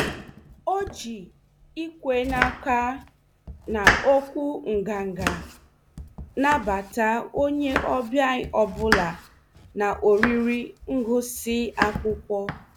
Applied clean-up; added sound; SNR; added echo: none; Domestic sounds, home sounds; 5 dB; none.